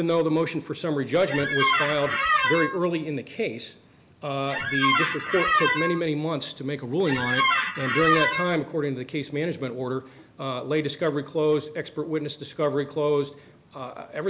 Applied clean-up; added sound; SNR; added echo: none; Squeak; -2 dB; none.